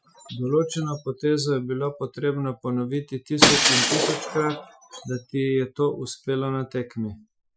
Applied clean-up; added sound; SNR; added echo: classical method Wiener filter.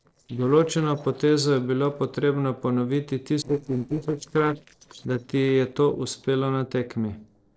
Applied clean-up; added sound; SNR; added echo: neural separator model SepFormer DNS4.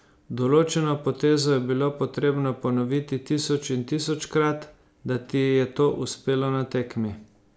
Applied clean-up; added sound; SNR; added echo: none; none; none; none.